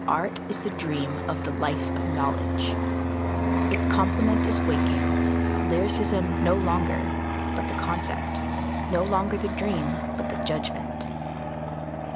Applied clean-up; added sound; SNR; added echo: none; Fixed-wing aircraft, airplane; -4 dB; none.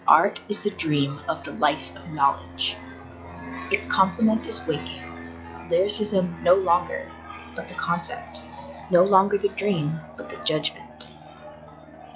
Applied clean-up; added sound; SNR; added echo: classical method log-MMSE.